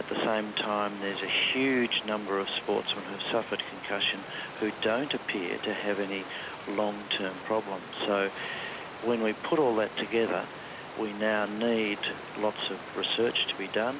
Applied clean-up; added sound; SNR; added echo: none; Water; 11 dB; none.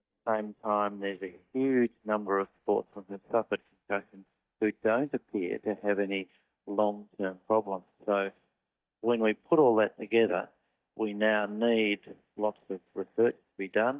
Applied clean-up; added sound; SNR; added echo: neural mask model DeepFilterNet 3.